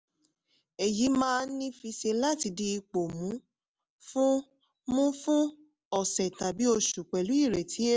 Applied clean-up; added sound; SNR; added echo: none; none; none; none.